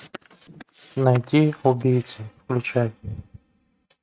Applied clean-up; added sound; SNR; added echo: neural mask model RNNoise.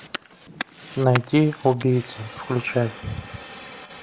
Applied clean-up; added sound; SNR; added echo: none; Fire; 13 dB; none.